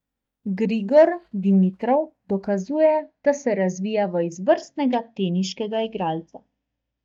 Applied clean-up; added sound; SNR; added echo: neural mask model DeepFilterNet 3.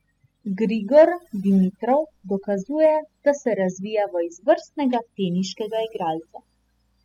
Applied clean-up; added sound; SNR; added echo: classical method spectral subtraction.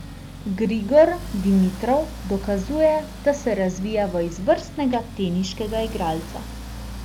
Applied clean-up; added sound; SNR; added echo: none; Accelerating, revving, vroom; 12 dB; none.